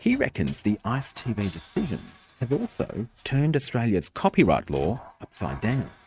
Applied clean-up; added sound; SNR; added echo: neural mask model RNNoise.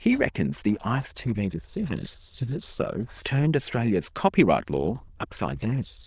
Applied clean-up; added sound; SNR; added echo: neural diffusion model UNIVERSE++.